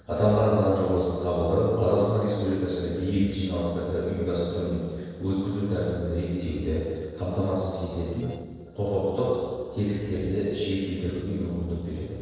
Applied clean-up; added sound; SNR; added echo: neural separator model SepFormer DNS4.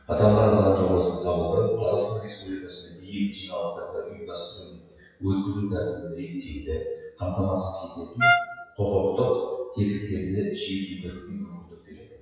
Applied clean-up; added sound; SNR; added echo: classical method WPE with log-MMSE.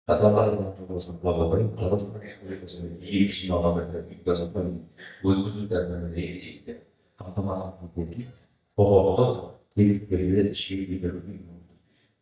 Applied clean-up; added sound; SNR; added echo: neural mask model DeepFilterNet 3.